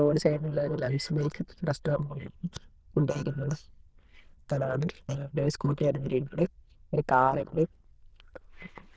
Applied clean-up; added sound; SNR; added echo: neural diffusion model UNIVERSE++.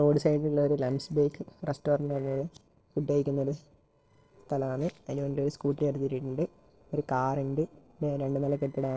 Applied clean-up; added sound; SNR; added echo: neural separator model SepFormer DNS4.